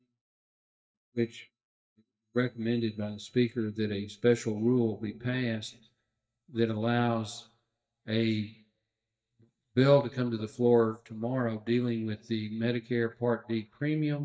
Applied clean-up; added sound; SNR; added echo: neural mask model DeepFilterNet 3.